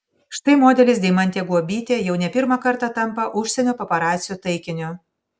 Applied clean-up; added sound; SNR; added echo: none; none; none; none.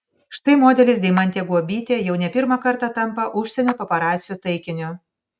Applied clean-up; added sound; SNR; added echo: neural mask model RNNoise.